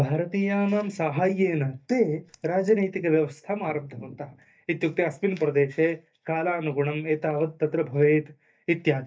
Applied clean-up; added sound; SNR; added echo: neural mask model DeepFilterNet 3.